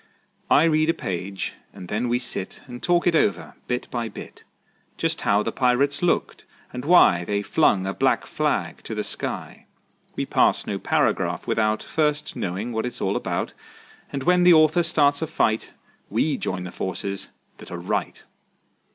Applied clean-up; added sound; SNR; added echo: none; none; none; none.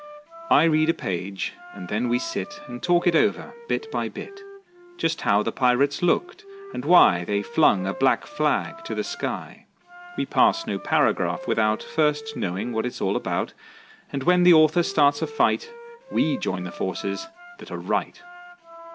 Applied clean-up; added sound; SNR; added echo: none; Wind instrument, woodwind instrument; 17 dB; none.